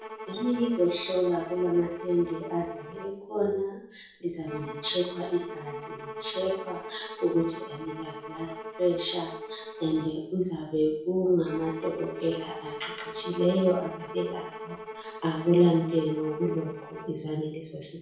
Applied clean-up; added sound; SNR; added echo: none; Bowed string instrument; 12 dB; reverberation time 0.6 s.